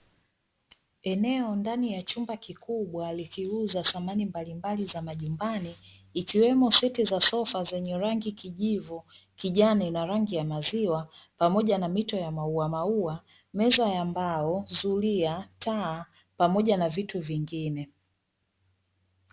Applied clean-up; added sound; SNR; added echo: none; none; none; none.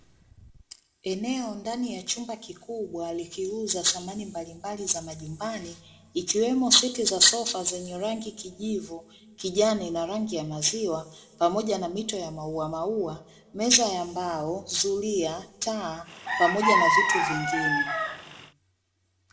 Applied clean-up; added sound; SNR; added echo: none; Chicken, rooster; -3 dB; reverberation time 1.2 s.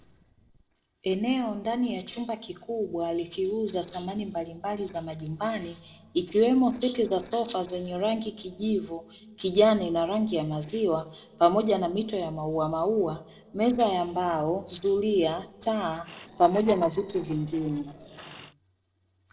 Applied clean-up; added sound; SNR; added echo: neural separator model SepFormer DNS4.